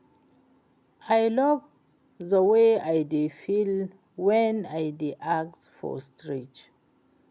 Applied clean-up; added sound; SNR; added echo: none; none; none; none.